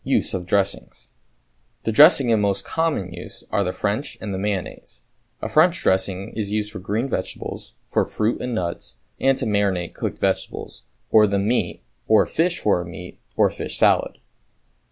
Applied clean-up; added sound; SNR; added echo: none; none; none; none.